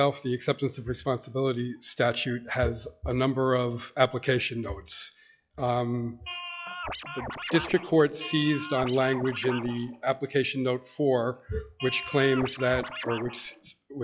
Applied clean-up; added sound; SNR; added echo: classical method log-MMSE.